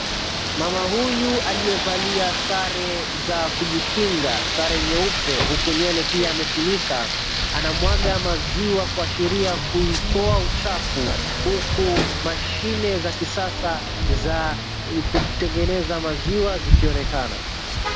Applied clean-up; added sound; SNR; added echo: none; Rain; -2 dB; none.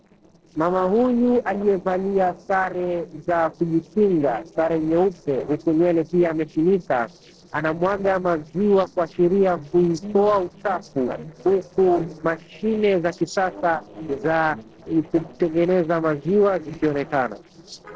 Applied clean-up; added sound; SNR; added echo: neural separator model SepFormer DNS4.